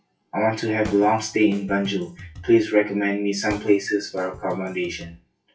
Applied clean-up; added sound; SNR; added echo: classical method WPE with log-MMSE.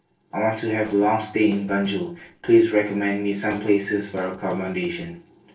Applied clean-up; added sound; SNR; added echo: neural separator model SepFormer DNS4.